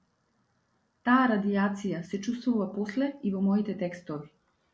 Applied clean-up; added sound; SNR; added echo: none; none; none; none.